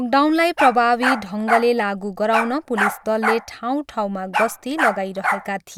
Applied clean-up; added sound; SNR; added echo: none; Bark; 4 dB; none.